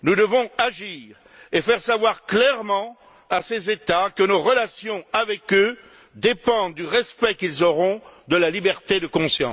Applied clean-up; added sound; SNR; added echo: none; none; none; none.